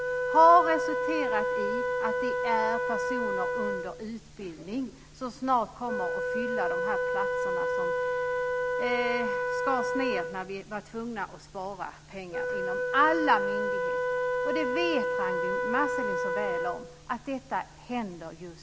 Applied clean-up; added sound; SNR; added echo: none; Wind instrument, woodwind instrument; 0 dB; none.